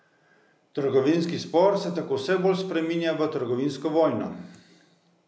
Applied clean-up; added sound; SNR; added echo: none; none; none; none.